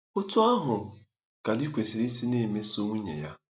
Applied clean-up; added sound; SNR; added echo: none; none; none; none.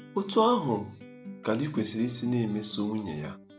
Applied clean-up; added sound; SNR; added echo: none; Acoustic guitar; 16 dB; none.